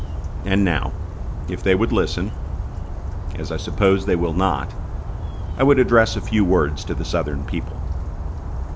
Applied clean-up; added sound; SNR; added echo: none; Bird vocalization, bird call, bird song; 4 dB; none.